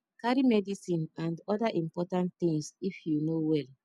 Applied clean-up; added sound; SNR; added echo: none; none; none; none.